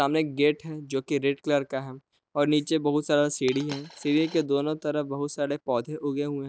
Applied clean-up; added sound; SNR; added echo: none; Coin (dropping); 16 dB; none.